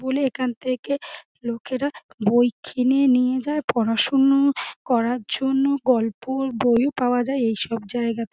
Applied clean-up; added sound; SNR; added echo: none; none; none; none.